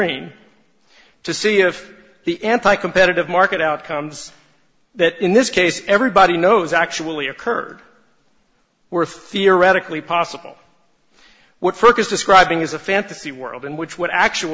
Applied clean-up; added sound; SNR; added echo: none; none; none; none.